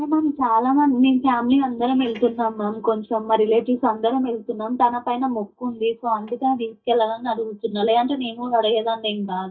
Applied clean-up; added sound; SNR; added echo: neural mask model DeepFilterNet 3.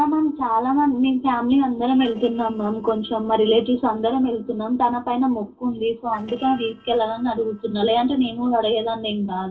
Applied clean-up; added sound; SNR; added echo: neural separator model SepFormer DNS4.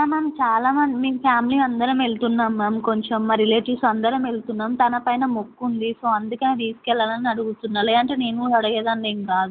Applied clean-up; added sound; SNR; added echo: none; none; none; none.